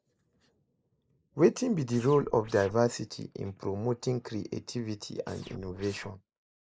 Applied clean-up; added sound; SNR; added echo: neural mask model Resemble Enhance denoiser.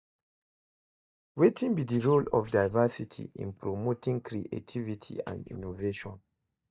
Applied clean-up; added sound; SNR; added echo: neural mask model DeepFilterNet 3.